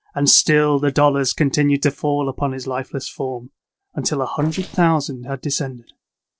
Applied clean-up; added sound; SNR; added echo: neural separator model SepFormer DNS4.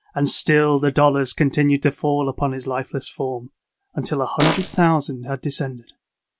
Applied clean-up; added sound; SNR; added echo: none; Fart; 2 dB; none.